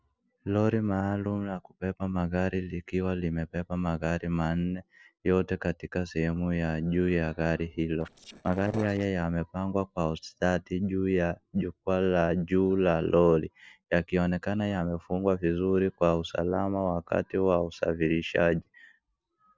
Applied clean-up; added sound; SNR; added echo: neural separator model SepFormer DNS4.